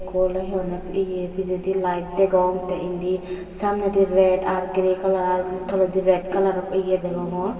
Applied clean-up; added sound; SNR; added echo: none; none; none; reverberation time 2.2 s.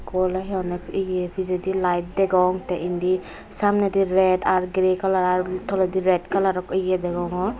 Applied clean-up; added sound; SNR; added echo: none; none; none; none.